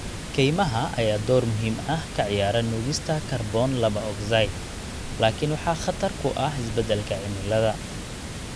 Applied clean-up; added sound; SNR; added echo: none; Water; 8 dB; none.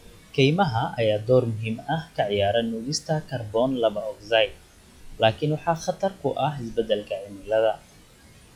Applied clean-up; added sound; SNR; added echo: classical method log-MMSE.